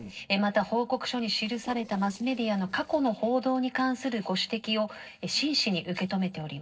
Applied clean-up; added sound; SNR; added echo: neural separator model SepFormer DNS4.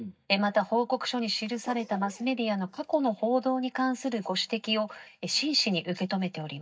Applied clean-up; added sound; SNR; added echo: neural mask model DeepFilterNet 3.